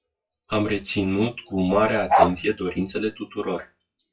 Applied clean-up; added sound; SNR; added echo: classical method WPE with log-MMSE.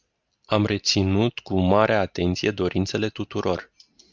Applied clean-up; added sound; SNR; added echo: none; none; none; none.